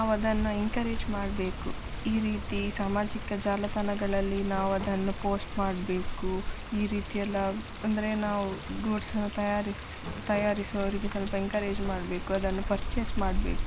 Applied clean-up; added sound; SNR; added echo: none; Water; 3 dB; none.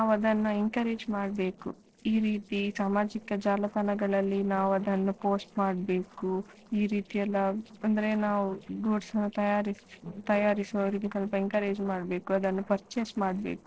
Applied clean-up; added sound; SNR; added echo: neural separator model SepFormer DNS4.